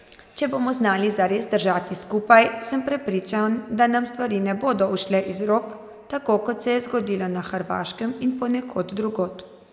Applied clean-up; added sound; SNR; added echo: none; none; none; none.